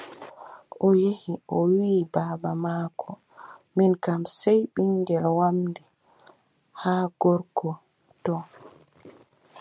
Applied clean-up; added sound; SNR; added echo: none; none; none; none.